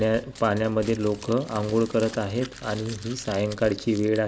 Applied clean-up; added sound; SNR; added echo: none; Crumpling, crinkling; 18 dB; none.